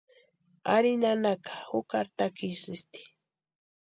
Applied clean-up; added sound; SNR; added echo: none; none; none; none.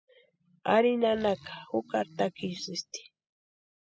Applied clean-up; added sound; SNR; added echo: classical method spectral subtraction.